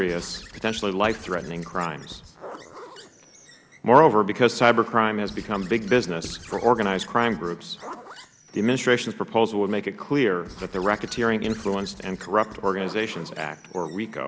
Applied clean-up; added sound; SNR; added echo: none; Squeak / Writing + Zipper (clothing); 20 dB; none.